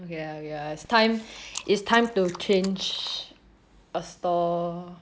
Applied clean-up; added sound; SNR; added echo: none; Chewing, mastication; 18 dB; none.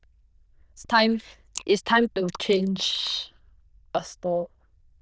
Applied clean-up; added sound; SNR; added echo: neural diffusion model UNIVERSE++.